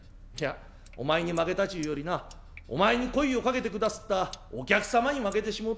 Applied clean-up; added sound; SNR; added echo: none; Sink (filling or washing); 17 dB; none.